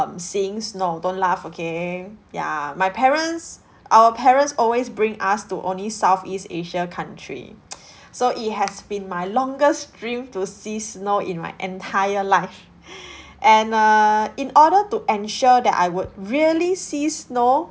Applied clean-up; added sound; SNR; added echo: none; none; none; none.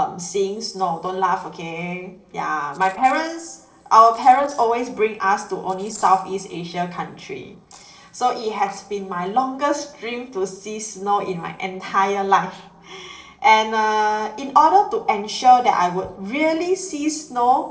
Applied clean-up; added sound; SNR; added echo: neural separator model SepFormer DNS4.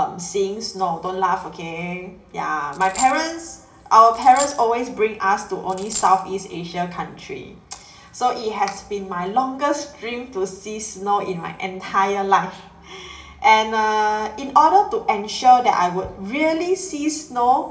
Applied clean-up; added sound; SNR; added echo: none; Coin (dropping); 12 dB; reverberation time 1.3 s.